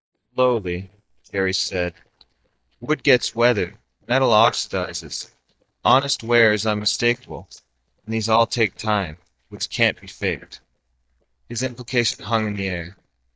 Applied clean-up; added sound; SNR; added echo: neural mask model DeepFilterNet 3.